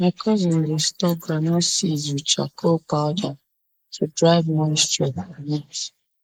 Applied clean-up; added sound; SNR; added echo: neural mask model Resemble Enhance denoiser.